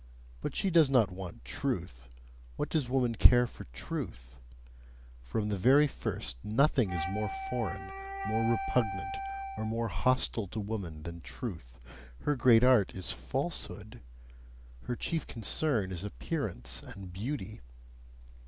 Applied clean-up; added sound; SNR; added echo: none; Wind instrument, woodwind instrument; 7 dB; none.